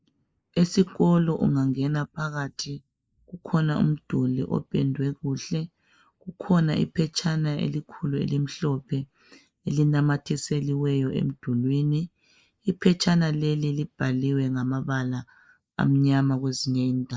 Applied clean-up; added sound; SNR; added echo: neural mask model Resemble Enhance denoiser.